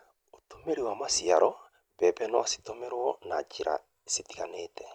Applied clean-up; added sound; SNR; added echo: none; none; none; none.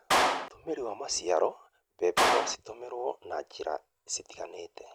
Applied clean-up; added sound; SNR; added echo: none; Clapping; -2 dB; none.